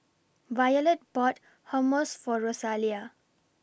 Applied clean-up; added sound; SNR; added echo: none; none; none; none.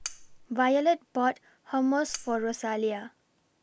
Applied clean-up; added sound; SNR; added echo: none; Cutlery, silverware; 12 dB; none.